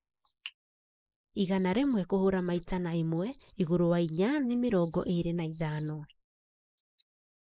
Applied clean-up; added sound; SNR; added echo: neural mask model Resemble Enhance denoiser.